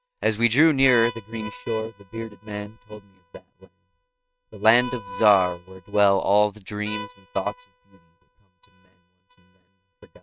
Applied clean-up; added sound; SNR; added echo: neural mask model RNNoise.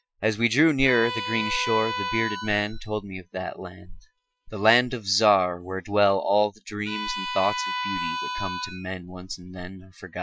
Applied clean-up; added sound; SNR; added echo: classical method Wiener filter.